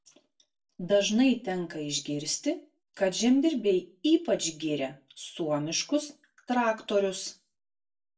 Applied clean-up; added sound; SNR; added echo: none; none; none; reverberation time 0.2 s.